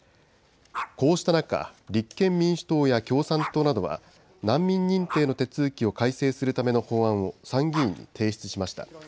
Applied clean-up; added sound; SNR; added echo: none; Dog; 17 dB; none.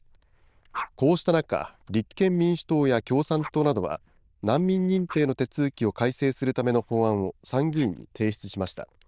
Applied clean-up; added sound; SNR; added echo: neural diffusion model UNIVERSE++.